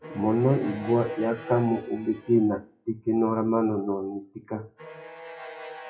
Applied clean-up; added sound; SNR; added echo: classical method WPE with log-MMSE.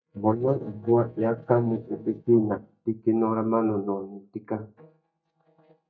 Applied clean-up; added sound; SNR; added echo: neural mask model DeepFilterNet 3.